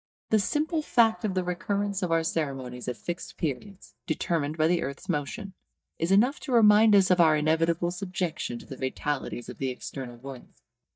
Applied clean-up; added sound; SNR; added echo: neural mask model DeepFilterNet 3.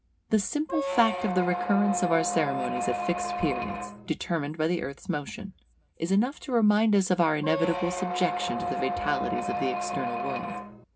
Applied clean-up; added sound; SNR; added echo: none; Squeak; 3 dB; reverberation time 0.3 s.